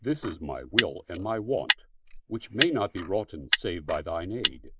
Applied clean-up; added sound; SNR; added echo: neural mask model Resemble Enhance denoiser.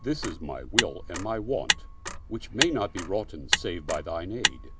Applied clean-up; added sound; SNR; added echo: none; Motor vehicle (road); -1 dB; none.